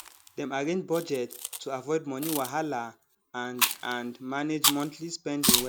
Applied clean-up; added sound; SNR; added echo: none; Chewing, mastication; 0 dB; none.